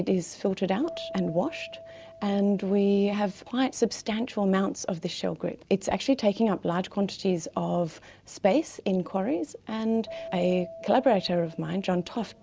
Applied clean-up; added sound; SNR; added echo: none; Keyboard (musical); 20 dB; none.